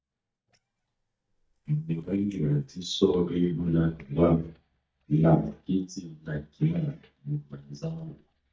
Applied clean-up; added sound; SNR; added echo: neural mask model DeepFilterNet 3.